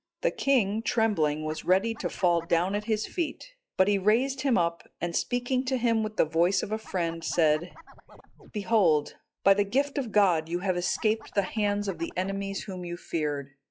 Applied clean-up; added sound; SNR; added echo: classical method log-MMSE.